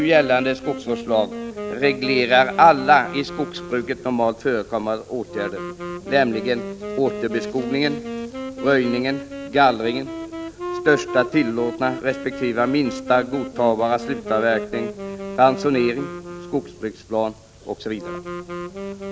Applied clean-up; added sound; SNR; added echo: none; Wind instrument, woodwind instrument; 10 dB; none.